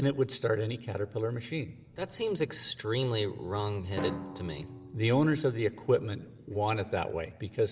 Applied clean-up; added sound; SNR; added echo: none; Drum; 16 dB; reverberation time 1.7 s.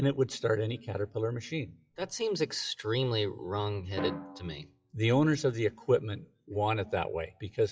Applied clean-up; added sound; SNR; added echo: classical method WPE with log-MMSE.